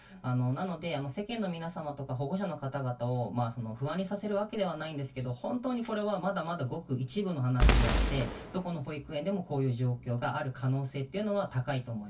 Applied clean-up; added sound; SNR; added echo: none; Boom; -4 dB; reverberation time 0.1 s.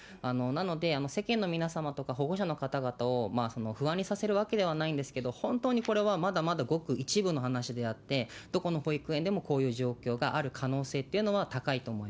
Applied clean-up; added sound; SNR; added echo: none; none; none; none.